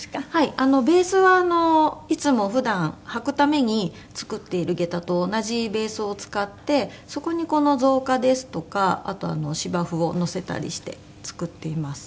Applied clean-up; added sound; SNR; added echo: none; none; none; none.